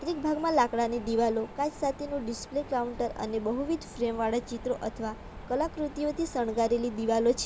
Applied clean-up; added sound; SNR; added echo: none; Mechanisms; 14 dB; none.